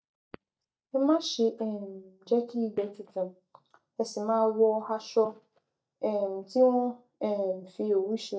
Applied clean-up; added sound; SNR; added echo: neural mask model DeepFilterNet 3.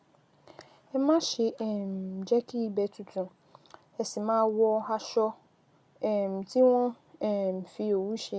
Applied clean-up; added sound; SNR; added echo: none; none; none; none.